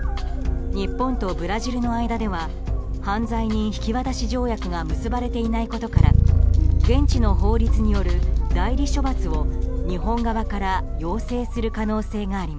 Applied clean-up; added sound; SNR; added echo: none; Bass guitar; -3 dB; none.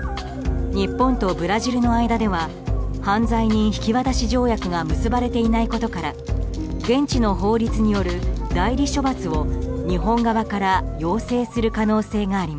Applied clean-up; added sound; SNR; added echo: none; none; none; none.